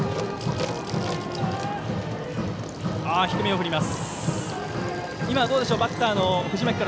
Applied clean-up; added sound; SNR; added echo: none; Trickle, dribble / Bathtub (filling or washing) / Sink (filling or washing) / Gurgling / Splash, splatter + Musical instrument; 17 dB; none.